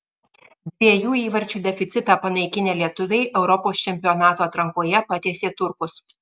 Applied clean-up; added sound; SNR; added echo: none; none; none; none.